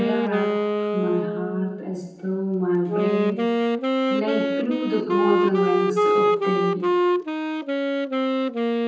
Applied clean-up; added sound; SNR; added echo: none; Wind instrument, woodwind instrument; -4 dB; reverberation time 0.9 s.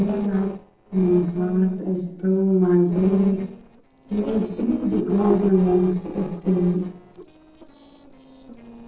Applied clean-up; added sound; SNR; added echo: neural separator model SepFormer DNS4.